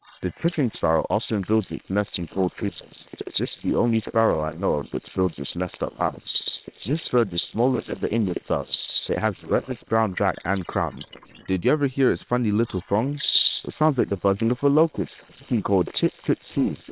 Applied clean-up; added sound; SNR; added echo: neural separator model SepFormer WHAM!.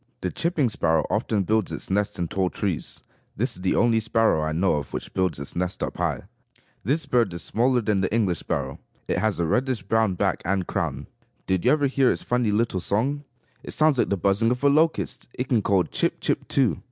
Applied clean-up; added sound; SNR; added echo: none; none; none; none.